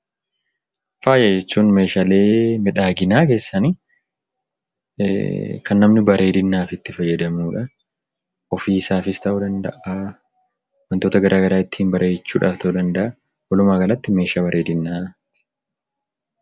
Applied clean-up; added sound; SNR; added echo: none; none; none; none.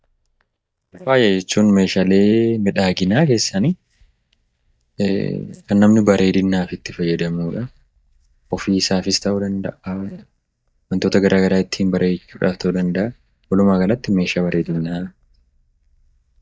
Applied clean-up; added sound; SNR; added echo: neural mask model DeepFilterNet 3.